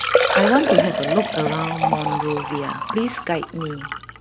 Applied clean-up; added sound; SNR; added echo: none; Liquid; -2 dB; none.